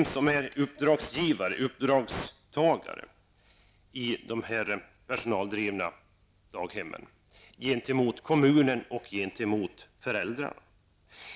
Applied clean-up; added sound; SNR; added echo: none; none; none; none.